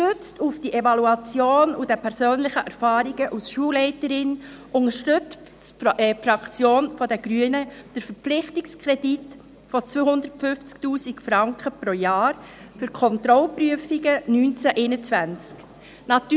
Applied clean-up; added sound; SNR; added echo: none; none; none; none.